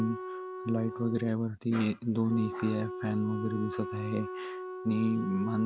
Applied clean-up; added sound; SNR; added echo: none; Wind instrument, woodwind instrument; 9 dB; none.